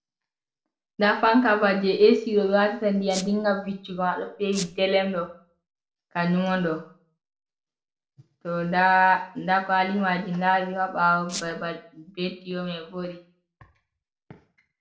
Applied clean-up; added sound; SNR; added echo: none; Squeak; 11 dB; reverberation time 0.4 s.